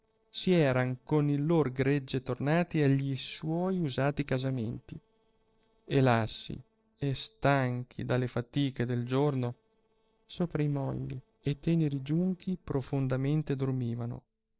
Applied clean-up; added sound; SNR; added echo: neural separator model SepFormer DNS4.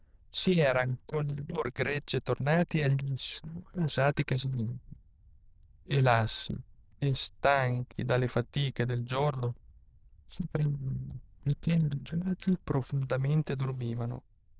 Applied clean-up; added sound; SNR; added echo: neural diffusion model UNIVERSE++.